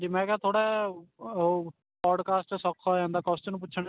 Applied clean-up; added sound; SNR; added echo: none; none; none; none.